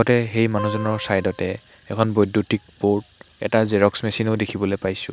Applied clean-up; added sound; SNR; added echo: none; Acoustic guitar; 12 dB; none.